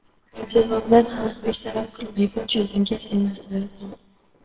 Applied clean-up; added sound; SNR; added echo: neural separator model SepFormer WHAMR!.